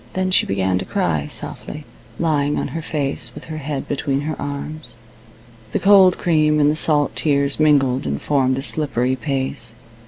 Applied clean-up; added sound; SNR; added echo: none; none; none; none.